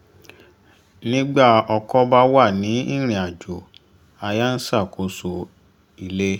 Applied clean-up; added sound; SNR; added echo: none; none; none; none.